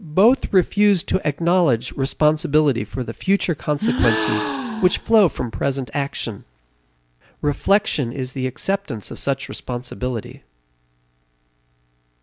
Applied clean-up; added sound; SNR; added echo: none; Gasp; 6 dB; none.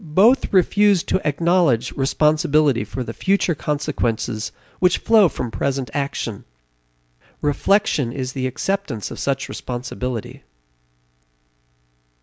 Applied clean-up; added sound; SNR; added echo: none; none; none; none.